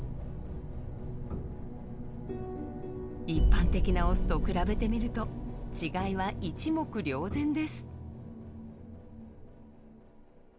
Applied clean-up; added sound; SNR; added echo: none; Bowed string instrument; 15 dB; none.